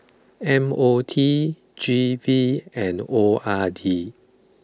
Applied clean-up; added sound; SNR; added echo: none; none; none; none.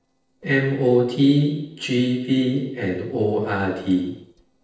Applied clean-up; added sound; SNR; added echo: neural separator model SepFormer DNS4.